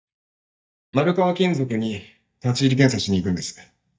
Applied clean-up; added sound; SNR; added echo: neural mask model DeepFilterNet 3.